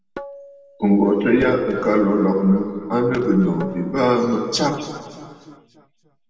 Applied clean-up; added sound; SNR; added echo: none; Tabla; 20 dB; reverberation time 2.1 s.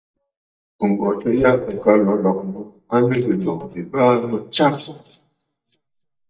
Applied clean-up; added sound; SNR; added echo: neural mask model DeepFilterNet 3.